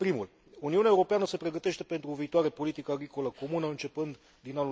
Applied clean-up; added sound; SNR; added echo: none; none; none; none.